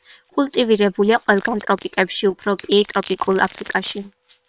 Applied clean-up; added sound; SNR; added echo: neural separator model SepFormer WHAM!.